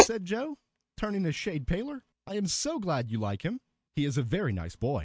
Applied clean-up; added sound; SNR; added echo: neural mask model RNNoise.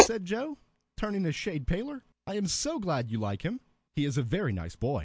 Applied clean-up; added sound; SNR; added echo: none; Writing; 3 dB; none.